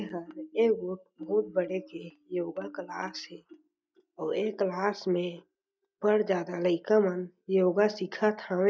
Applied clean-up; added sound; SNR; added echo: neural mask model DeepFilterNet 3.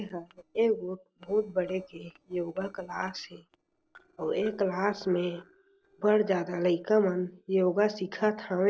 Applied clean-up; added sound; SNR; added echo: neural separator model SepFormer DNS4.